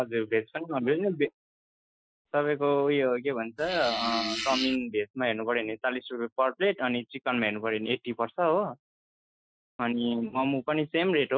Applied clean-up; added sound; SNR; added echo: classical method Wiener filter.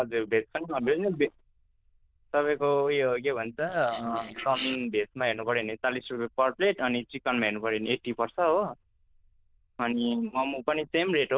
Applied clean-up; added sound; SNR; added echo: neural diffusion model UNIVERSE++.